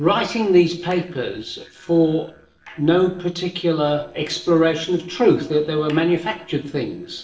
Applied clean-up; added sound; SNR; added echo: neural separator model SepFormer DNS4.